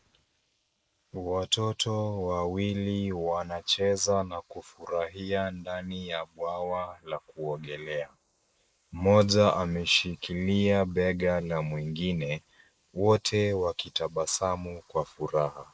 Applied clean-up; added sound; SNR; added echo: neural mask model Resemble Enhance denoiser.